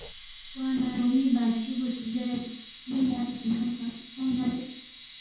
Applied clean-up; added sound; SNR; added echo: none; Camera; 17 dB; reverberation time 0.6 s.